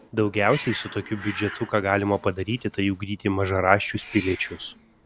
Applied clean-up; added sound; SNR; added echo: none; Hiss; 16 dB; none.